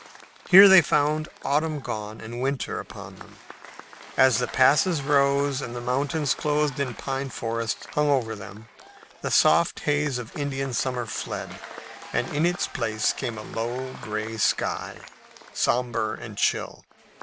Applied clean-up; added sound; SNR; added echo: none; Applause / Crowd / Cheering; 17 dB; none.